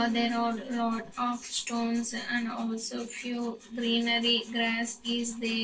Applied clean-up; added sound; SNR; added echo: neural separator model SepFormer DNS4.